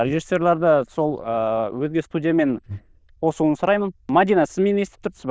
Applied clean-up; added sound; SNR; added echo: neural diffusion model UNIVERSE++.